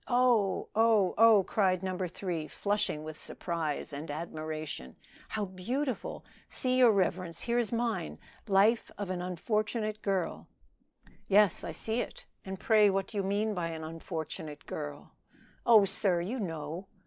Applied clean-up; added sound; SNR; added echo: neural mask model Resemble Enhance denoiser.